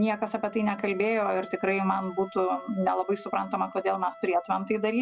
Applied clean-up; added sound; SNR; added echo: none; Wind instrument, woodwind instrument; 19 dB; none.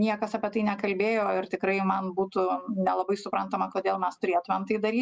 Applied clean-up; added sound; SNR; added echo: none; none; none; none.